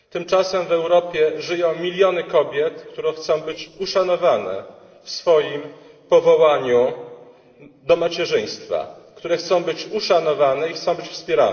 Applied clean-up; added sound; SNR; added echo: neural separator model SepFormer DNS4.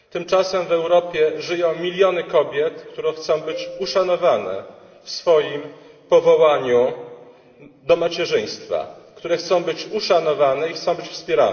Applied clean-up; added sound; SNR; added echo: none; Marimba, xylophone; 19 dB; reverberation time 2.7 s.